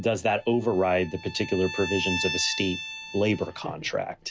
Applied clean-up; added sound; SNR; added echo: none; Bowed string instrument; 9 dB; none.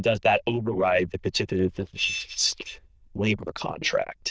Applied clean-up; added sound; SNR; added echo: neural diffusion model UNIVERSE++.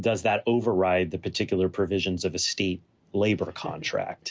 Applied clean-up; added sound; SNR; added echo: none; none; none; none.